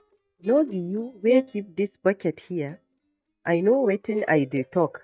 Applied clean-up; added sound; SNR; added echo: neural mask model DeepFilterNet 3.